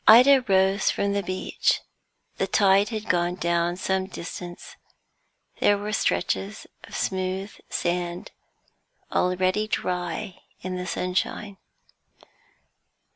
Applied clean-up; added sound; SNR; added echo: none; none; none; none.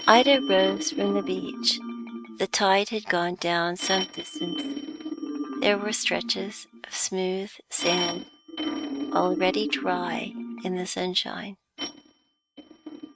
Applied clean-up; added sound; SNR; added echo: neural mask model RNNoise.